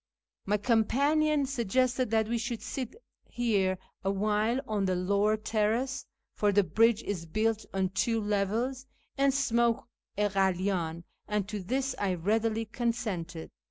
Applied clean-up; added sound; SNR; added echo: none; none; none; none.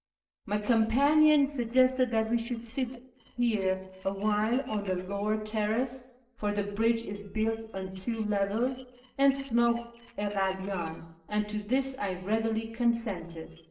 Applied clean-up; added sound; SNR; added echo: neural separator model SepFormer DNS4.